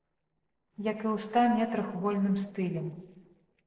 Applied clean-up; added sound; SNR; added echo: neural separator model SepFormer DNS4.